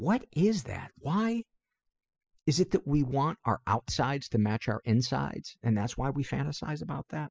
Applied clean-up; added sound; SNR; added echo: classical method spectral subtraction.